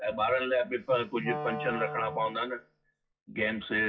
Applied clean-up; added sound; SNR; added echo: classical method WPE with log-MMSE.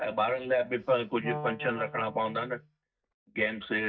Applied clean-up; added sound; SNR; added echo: neural mask model DeepFilterNet 3.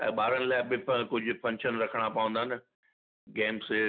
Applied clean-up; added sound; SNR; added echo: none; none; none; none.